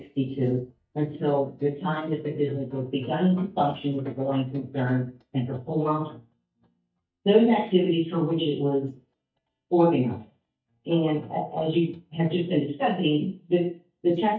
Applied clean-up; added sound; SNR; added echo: neural mask model DeepFilterNet 3.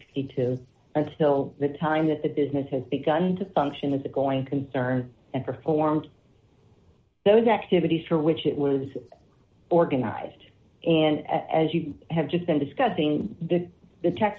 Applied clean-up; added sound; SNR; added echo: none; none; none; none.